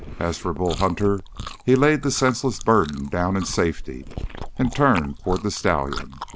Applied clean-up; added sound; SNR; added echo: neural mask model Resemble Enhance denoiser.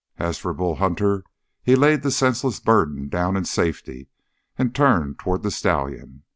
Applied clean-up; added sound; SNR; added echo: none; none; none; none.